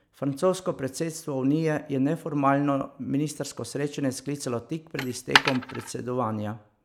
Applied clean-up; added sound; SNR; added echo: none; Coin (dropping); 0 dB; none.